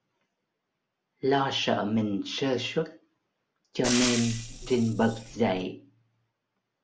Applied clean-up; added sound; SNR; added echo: none; Frying (food); 5 dB; none.